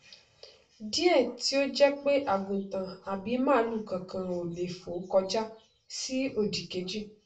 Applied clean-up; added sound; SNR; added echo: none; none; none; reverberation time 0.3 s.